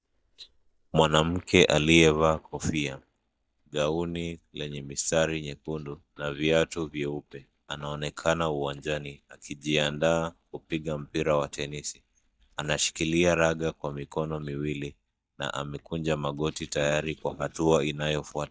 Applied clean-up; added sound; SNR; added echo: neural mask model DeepFilterNet 3.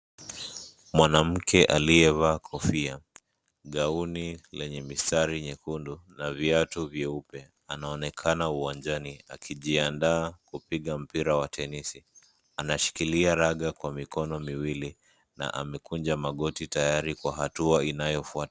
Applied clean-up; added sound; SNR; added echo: none; none; none; none.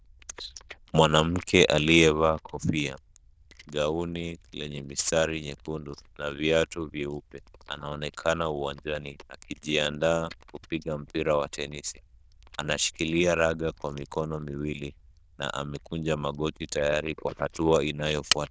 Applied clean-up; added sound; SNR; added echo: neural diffusion model UNIVERSE++.